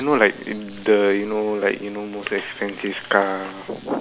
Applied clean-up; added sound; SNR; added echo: none; none; none; none.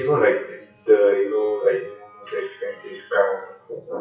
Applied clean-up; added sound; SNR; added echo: classical method WPE with log-MMSE.